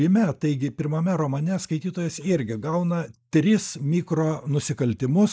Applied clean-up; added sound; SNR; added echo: neural mask model Resemble Enhance denoiser.